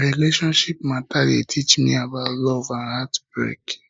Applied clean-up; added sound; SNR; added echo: neural mask model Resemble Enhance denoiser.